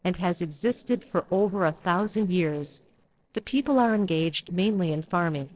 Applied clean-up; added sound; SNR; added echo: neural separator model SepFormer DNS4.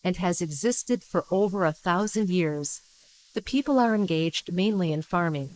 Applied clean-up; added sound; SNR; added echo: neural mask model Resemble Enhance denoiser.